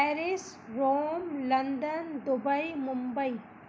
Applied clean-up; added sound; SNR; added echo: none; none; none; none.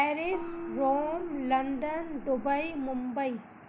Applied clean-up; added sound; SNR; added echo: none; Gong; 10 dB; none.